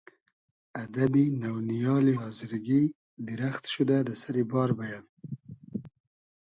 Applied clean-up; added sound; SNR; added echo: none; none; none; none.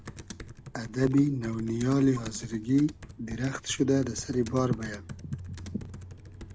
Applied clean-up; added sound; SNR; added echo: none; Computer keyboard; 14 dB; none.